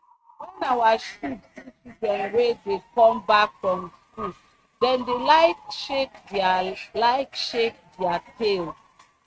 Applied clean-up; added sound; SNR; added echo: neural mask model RNNoise.